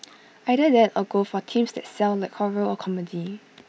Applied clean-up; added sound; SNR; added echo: none; none; none; none.